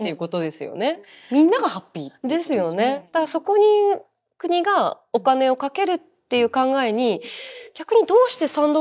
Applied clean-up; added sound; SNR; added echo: neural mask model DeepFilterNet 3.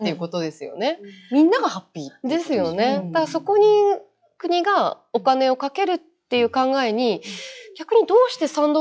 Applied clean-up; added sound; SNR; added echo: classical method log-MMSE.